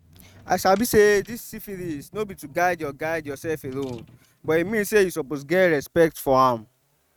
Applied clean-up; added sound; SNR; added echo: neural mask model RNNoise.